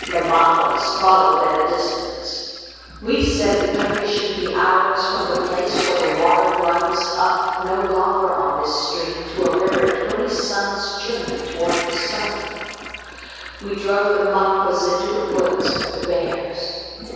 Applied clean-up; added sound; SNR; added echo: none; Toilet flush / Gurgling; 12 dB; reverberation time 2.2 s.